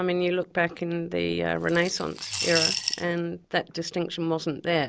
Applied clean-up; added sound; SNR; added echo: none; Coin (dropping) / Glass; 4 dB; none.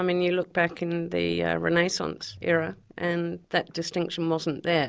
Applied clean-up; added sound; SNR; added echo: none; none; none; none.